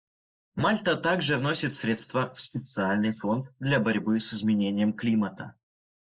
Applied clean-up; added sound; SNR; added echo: neural mask model Resemble Enhance denoiser.